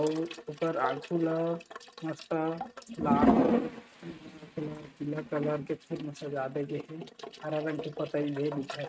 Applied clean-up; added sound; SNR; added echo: neural mask model RNNoise.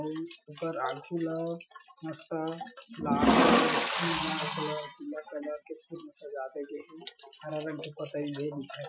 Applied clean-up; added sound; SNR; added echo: classical method Wiener filter.